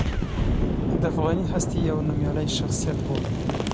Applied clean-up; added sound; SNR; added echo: none; Boom; -5 dB; none.